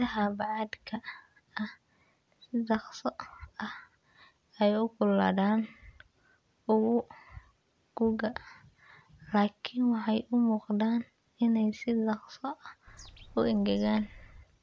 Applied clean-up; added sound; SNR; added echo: none; Bird; 19 dB; none.